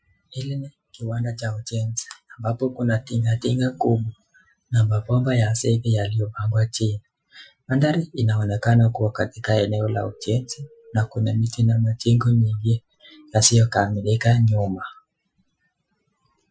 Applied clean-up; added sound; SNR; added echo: classical method Wiener filter.